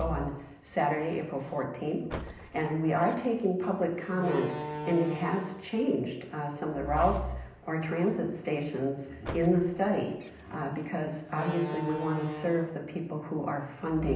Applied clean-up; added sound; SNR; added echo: none; Slam; 11 dB; reverberation time 0.8 s.